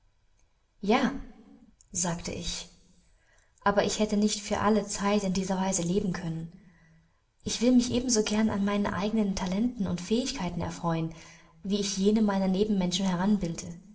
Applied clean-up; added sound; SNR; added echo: none; none; none; reverberation time 0.7 s.